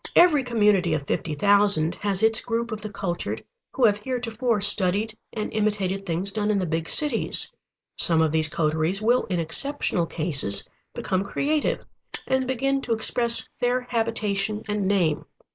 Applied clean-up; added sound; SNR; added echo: neural mask model Resemble Enhance denoiser.